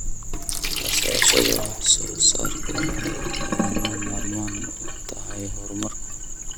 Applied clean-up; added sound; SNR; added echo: none; Sink (filling or washing); 0 dB; none.